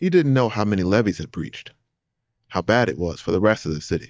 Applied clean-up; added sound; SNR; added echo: neural mask model DeepFilterNet 3.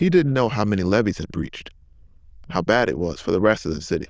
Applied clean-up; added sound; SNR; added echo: neural diffusion model UNIVERSE++.